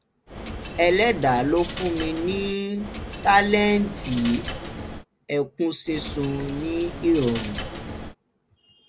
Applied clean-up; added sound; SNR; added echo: none; Coin (dropping); 9 dB; none.